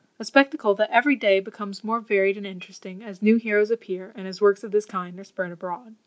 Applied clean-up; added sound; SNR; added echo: none; none; none; none.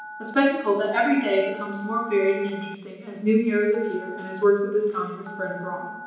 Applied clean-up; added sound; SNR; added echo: none; Telephone; 17 dB; reverberation time 1.0 s.